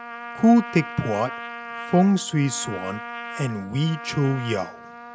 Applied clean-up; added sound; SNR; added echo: none; Trumpet; 12 dB; none.